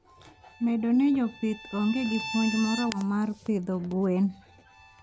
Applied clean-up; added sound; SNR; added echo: none; Bowed string instrument; 14 dB; none.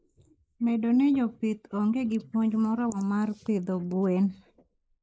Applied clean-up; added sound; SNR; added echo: neural mask model Resemble Enhance denoiser.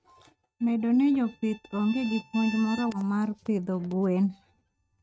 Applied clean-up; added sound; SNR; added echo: neural mask model RNNoise.